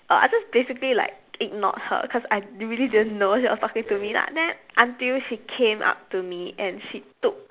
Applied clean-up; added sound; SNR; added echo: none; none; none; none.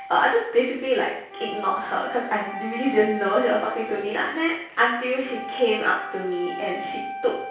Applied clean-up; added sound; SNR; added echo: none; Wind instrument, woodwind instrument; 11 dB; reverberation time 0.6 s.